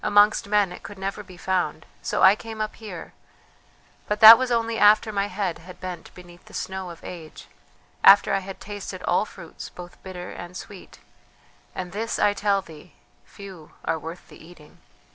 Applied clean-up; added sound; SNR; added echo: none; none; none; none.